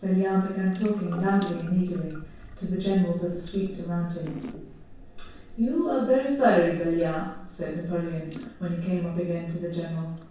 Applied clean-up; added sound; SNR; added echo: none; Drip / Sink (filling or washing) / Water tap, faucet; 16 dB; reverberation time 0.7 s.